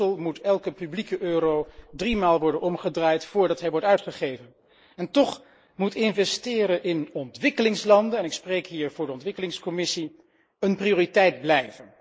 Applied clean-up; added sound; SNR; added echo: neural mask model Resemble Enhance denoiser.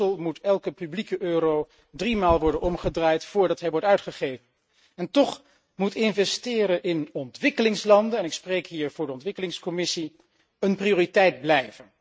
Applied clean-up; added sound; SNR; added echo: neural mask model RNNoise.